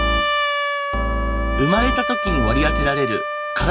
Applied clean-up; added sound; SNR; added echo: none; Trumpet; 2 dB; none.